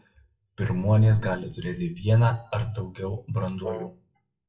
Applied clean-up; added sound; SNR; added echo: classical method WPE with log-MMSE.